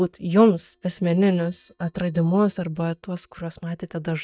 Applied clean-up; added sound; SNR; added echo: neural mask model DeepFilterNet 3.